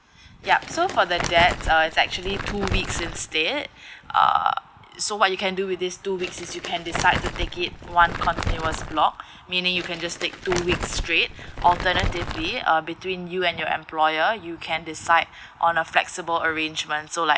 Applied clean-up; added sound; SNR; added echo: none; Crumpling, crinkling; 6 dB; none.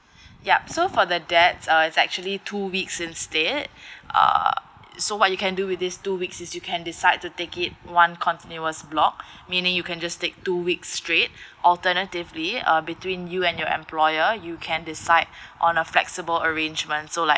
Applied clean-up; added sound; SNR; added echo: none; none; none; none.